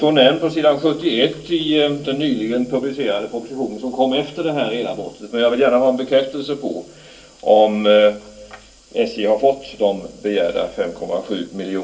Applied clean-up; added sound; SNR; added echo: none; none; none; reverberation time 0.2 s.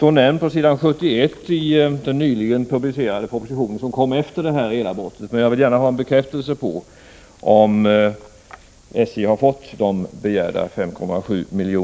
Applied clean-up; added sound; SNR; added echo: none; none; none; none.